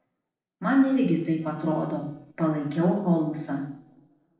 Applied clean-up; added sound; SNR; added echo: neural separator model SepFormer DNS4.